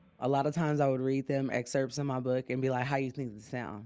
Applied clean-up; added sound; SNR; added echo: none; none; none; none.